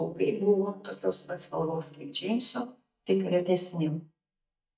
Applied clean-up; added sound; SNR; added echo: neural mask model DeepFilterNet 3.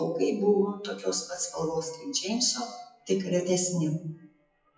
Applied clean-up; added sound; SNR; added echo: classical method WPE with log-MMSE.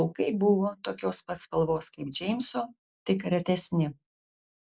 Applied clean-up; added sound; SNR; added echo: none; none; none; none.